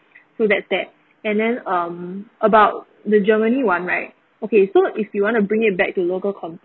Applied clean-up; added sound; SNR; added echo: none; none; none; none.